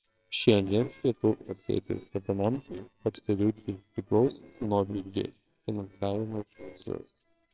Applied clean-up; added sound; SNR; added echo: neural separator model SepFormer WHAMR!.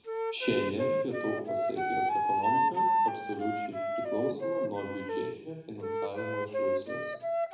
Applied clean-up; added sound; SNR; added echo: none; Wind instrument, woodwind instrument; -5 dB; reverberation time 1.0 s.